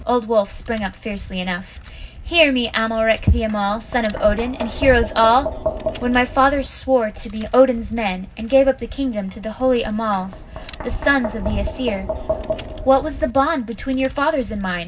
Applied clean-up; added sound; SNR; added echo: none; Tap; 10 dB; reverberation time 0.4 s.